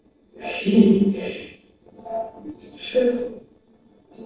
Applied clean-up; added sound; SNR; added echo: neural separator model SepFormer DNS4.